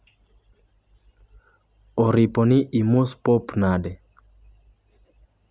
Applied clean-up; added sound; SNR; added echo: none; none; none; none.